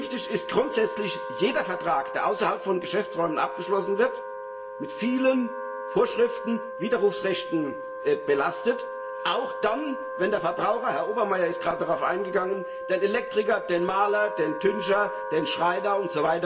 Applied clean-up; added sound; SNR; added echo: none; Wind instrument, woodwind instrument; 8 dB; reverberation time 0.7 s.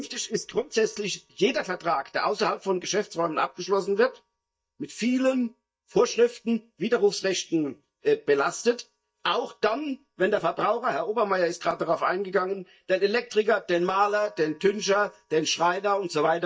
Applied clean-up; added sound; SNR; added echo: neural mask model DeepFilterNet 3.